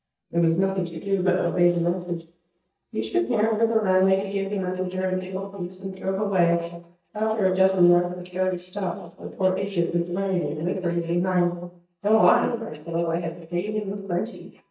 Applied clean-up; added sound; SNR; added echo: neural mask model DeepFilterNet 3.